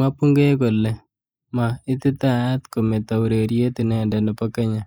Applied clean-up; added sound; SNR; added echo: neural mask model Resemble Enhance denoiser.